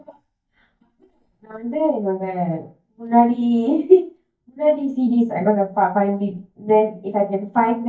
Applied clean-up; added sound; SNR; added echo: neural mask model DeepFilterNet 3.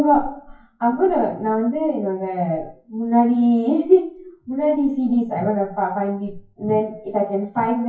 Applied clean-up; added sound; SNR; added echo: classical method WPE with log-MMSE.